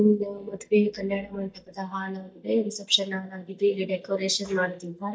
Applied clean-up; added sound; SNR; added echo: neural mask model DeepFilterNet 3.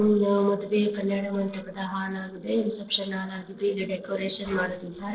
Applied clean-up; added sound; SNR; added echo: neural separator model SepFormer DNS4.